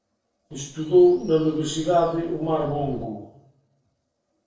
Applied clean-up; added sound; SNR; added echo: neural separator model SepFormer DNS4.